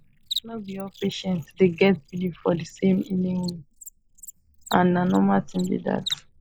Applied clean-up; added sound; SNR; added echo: neural mask model Resemble Enhance denoiser.